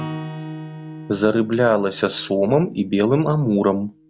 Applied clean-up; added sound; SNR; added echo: none; Acoustic guitar / Strum; 15 dB; none.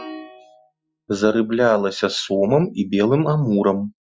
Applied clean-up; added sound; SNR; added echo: classical method Wiener filter.